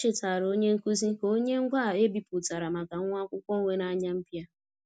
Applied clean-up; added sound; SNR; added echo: none; none; none; none.